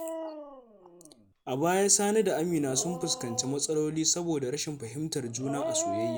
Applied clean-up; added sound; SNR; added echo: none; Dog; 10 dB; none.